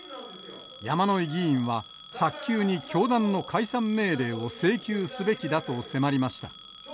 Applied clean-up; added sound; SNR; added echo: none; Telephone; 19 dB; none.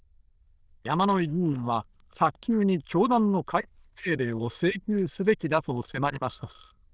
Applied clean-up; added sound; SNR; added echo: neural diffusion model UNIVERSE++.